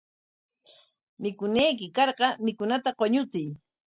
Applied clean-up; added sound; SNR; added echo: none; none; none; none.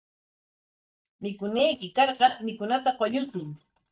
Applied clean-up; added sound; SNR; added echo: neural mask model DeepFilterNet 3.